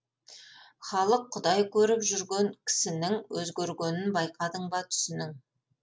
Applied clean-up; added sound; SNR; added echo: none; none; none; none.